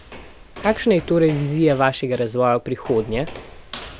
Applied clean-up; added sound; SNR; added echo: none; Walk, footsteps; 16 dB; none.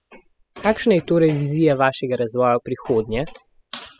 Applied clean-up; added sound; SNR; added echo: classical method spectral subtraction.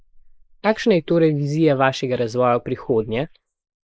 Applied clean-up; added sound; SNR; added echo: neural mask model Resemble Enhance denoiser.